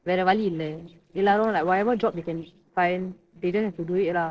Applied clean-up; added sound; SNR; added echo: neural separator model SepFormer DNS4.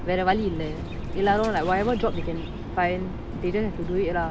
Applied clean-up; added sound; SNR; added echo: none; Livestock, farm animals, working animals; 10 dB; none.